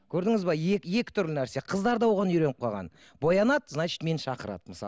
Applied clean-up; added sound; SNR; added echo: none; none; none; none.